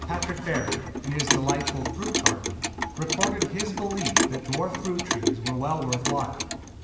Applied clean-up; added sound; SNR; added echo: none; Clock; -2 dB; reverberation time 1.0 s.